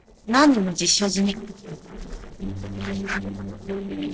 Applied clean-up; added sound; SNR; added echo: neural separator model SepFormer DNS4.